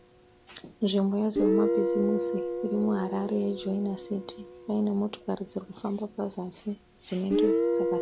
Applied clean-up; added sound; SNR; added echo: none; Guitar; 1 dB; none.